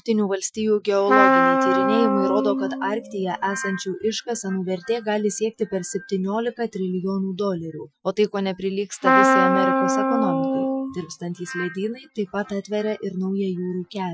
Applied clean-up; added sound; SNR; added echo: classical method Wiener filter.